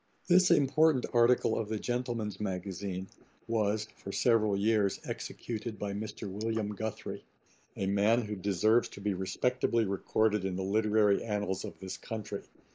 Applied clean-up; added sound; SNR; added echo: neural mask model Resemble Enhance denoiser.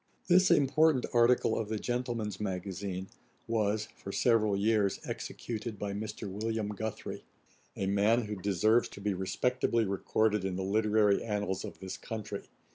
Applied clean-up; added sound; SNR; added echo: none; none; none; none.